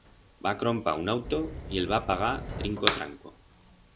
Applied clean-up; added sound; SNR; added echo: none; Fire; 5 dB; none.